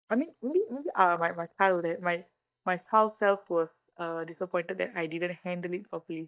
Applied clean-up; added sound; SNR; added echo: neural mask model DeepFilterNet 3.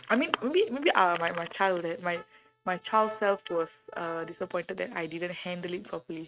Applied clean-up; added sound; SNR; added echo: neural mask model RNNoise.